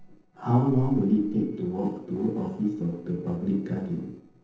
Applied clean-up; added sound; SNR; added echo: neural separator model SepFormer DNS4.